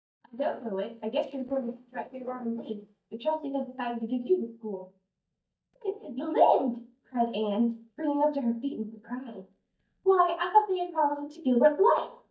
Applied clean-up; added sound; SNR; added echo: neural mask model DeepFilterNet 3.